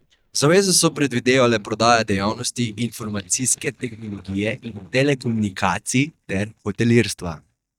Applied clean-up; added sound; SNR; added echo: neural mask model DeepFilterNet 3.